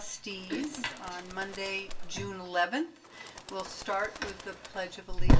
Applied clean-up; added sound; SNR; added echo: none; Bird; 19 dB; reverberation time 0.2 s.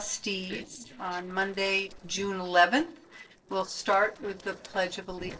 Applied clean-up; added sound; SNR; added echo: neural separator model SepFormer DNS4.